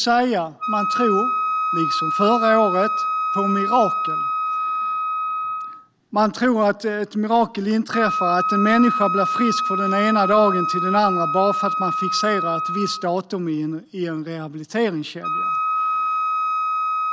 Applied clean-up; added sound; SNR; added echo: none; Wind instrument, woodwind instrument; 1 dB; none.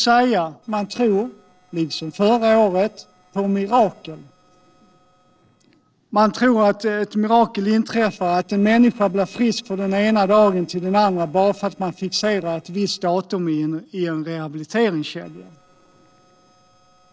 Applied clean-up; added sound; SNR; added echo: neural separator model SepFormer DNS4.